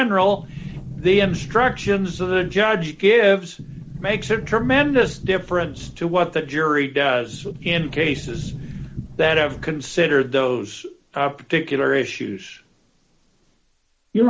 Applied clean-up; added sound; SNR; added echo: none; Sliding door; 12 dB; none.